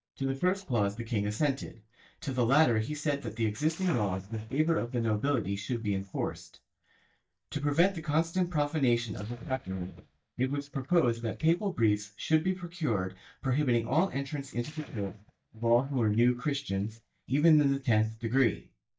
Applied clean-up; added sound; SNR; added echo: neural mask model DeepFilterNet 3.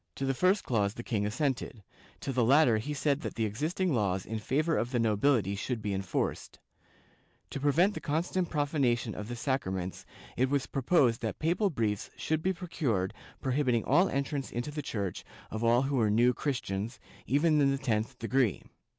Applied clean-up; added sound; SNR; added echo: none; none; none; none.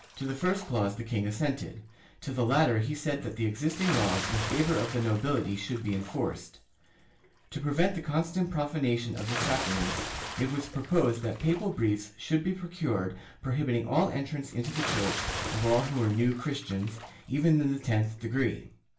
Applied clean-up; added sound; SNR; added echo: none; Bathtub (filling or washing) / Splash, splatter; 10 dB; reverberation time 0.3 s.